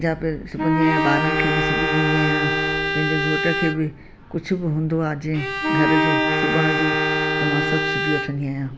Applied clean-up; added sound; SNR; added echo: none; Bowed string instrument + Wind instrument, woodwind instrument; -2 dB; none.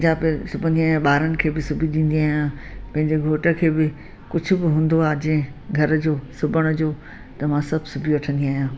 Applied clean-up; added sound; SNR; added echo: none; none; none; none.